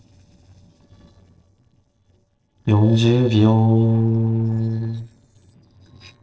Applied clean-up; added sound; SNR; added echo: neural separator model SepFormer DNS4.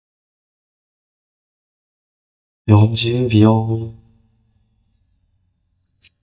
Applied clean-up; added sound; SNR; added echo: neural mask model DeepFilterNet 3.